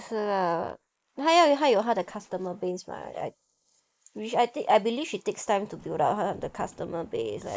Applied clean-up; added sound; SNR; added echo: neural mask model Resemble Enhance denoiser.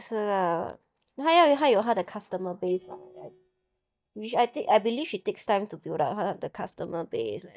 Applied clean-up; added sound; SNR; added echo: neural mask model DeepFilterNet 3.